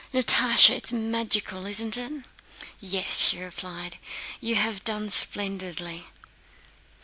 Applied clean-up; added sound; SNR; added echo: none; none; none; none.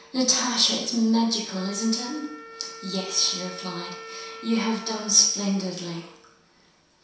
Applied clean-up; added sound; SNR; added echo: none; Wind instrument, woodwind instrument; 18 dB; reverberation time 0.7 s.